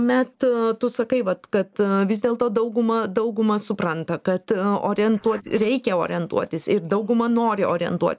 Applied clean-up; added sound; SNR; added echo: neural mask model Resemble Enhance denoiser.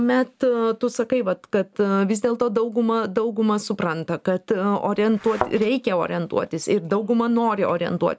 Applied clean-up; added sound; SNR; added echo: none; Thump, thud; 9 dB; none.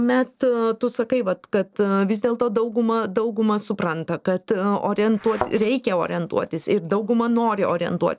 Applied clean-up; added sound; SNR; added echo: neural separator model SepFormer DNS4.